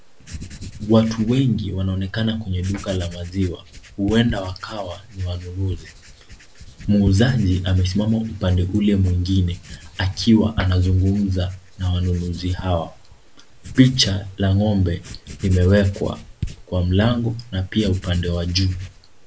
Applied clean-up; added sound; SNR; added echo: none; Writing; 15 dB; none.